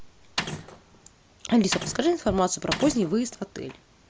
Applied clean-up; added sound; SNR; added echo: none; Mechanisms; 7 dB; none.